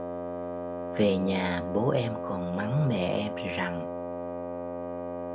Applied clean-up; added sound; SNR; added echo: none; Wind instrument, woodwind instrument; 4 dB; none.